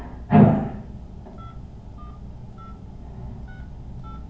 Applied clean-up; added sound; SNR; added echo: none; Telephone; 13 dB; reverberation time 0.9 s.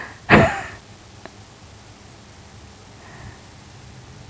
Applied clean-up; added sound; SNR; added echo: none; none; none; none.